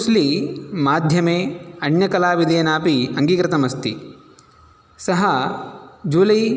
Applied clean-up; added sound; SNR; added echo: none; none; none; none.